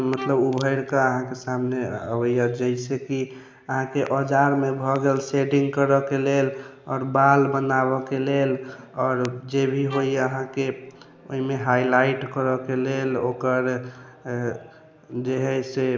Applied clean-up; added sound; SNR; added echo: none; Bowed string instrument; 19 dB; none.